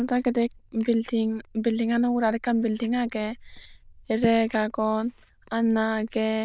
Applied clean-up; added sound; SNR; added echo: neural diffusion model UNIVERSE++.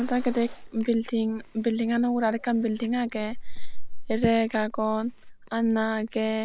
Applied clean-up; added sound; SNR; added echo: none; Chewing, mastication; 5 dB; none.